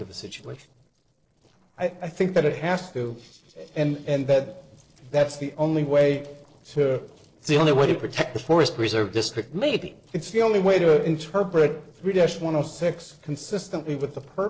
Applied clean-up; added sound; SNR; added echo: neural separator model SepFormer DNS4.